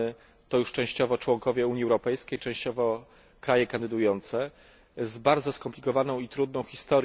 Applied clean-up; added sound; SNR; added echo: none; none; none; none.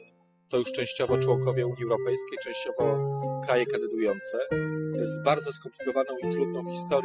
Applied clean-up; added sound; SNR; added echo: classical method spectral subtraction.